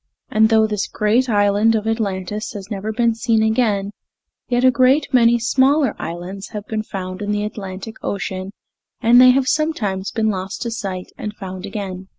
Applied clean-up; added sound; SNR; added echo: none; none; none; none.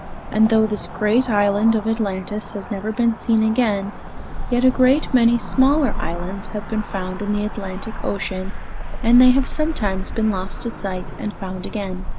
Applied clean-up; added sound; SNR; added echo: none; Cricket / Motor vehicle (road); 6 dB; none.